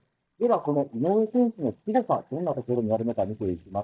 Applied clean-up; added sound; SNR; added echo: neural mask model DeepFilterNet 3.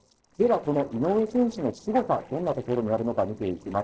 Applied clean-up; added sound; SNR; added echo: neural separator model SepFormer DNS4.